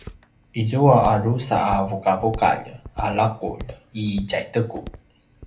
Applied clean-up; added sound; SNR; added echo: none; Walk, footsteps; 16 dB; reverberation time 0.3 s.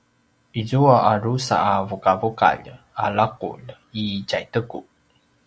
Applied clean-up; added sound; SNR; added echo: none; none; none; none.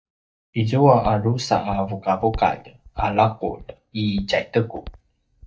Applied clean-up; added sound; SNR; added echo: neural mask model DeepFilterNet 3.